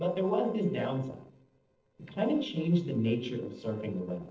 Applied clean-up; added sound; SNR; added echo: neural separator model SepFormer DNS4.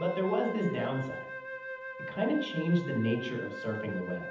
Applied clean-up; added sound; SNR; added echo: none; Wind instrument, woodwind instrument; 9 dB; reverberation time 0.8 s.